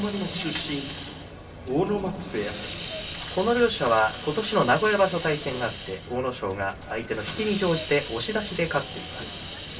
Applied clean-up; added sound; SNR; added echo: none; Hiss; 13 dB; reverberation time 0.2 s.